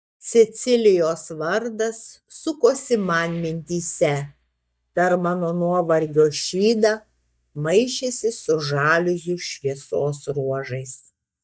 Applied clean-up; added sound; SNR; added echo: neural mask model DeepFilterNet 3.